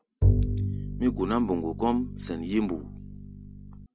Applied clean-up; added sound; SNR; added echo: none; Bowed string instrument; -1 dB; none.